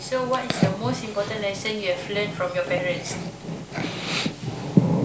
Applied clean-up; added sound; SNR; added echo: none; none; none; none.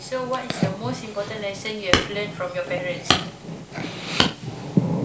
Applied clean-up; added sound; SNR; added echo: none; Hammer; 0 dB; none.